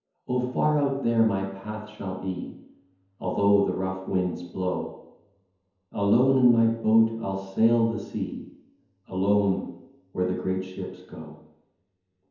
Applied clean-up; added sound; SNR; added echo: none; none; none; reverberation time 0.9 s.